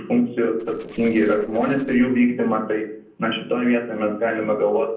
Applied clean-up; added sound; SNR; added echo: neural separator model SepFormer DNS4.